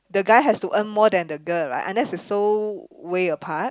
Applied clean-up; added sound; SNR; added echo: none; none; none; none.